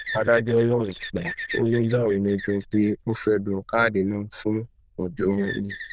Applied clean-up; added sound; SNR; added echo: neural diffusion model UNIVERSE++.